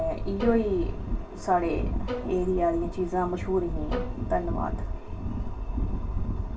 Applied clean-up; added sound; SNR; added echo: none; Bowed string instrument; 10 dB; reverberation time 0.2 s.